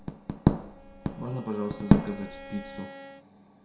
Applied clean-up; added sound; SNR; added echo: none; Bowed string instrument; 19 dB; reverberation time 0.5 s.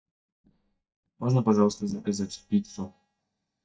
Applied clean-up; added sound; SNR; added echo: neural mask model DeepFilterNet 3.